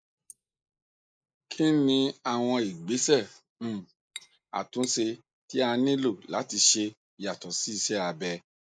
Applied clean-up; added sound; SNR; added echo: neural mask model Resemble Enhance denoiser.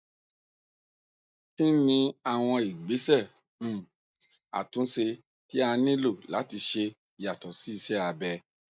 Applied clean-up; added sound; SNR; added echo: neural mask model DeepFilterNet 3.